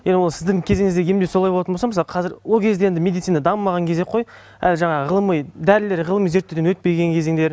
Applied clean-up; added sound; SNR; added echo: none; none; none; none.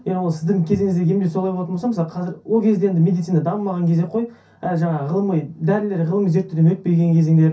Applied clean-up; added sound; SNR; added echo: none; none; none; reverberation time 0.3 s.